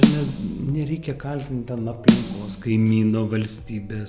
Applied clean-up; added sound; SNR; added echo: none; Snare drum; 0 dB; none.